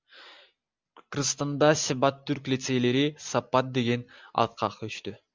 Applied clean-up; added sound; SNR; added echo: none; none; none; none.